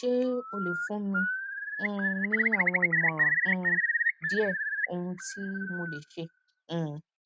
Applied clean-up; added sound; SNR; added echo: none; Bird; -3 dB; none.